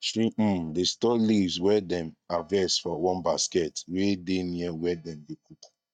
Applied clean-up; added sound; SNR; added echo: neural mask model DeepFilterNet 3.